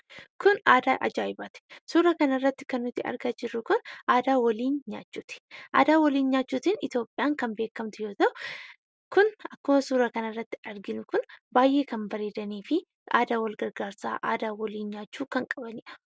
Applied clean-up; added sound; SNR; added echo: none; none; none; none.